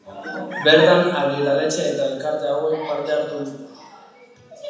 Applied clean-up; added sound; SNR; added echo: none; Chicken, rooster; 14 dB; reverberation time 1.0 s.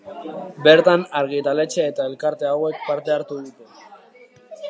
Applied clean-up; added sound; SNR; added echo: none; none; none; none.